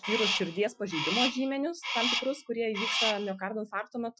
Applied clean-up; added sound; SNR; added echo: classical method Wiener filter.